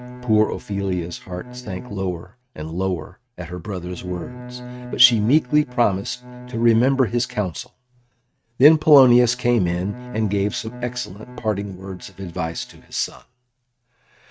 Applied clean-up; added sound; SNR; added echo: neural mask model RNNoise.